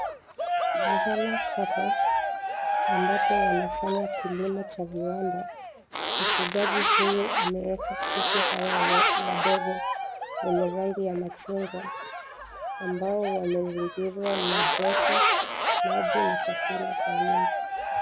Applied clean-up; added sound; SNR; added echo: none; Zipper (clothing) + Cheering; -5 dB; none.